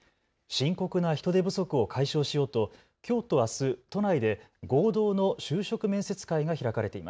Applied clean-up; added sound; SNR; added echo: none; none; none; none.